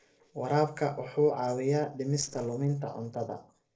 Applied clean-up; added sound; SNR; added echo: neural separator model SepFormer DNS4.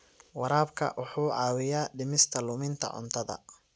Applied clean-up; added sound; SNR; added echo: none; none; none; none.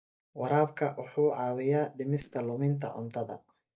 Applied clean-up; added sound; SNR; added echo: neural mask model DeepFilterNet 3.